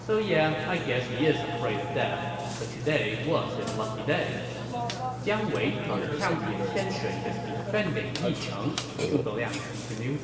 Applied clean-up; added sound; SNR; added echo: none; Burping, eructation; 4 dB; reverberation time 2.4 s.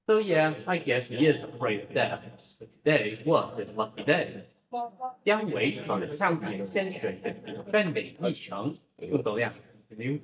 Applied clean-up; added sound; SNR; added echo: neural mask model DeepFilterNet 3.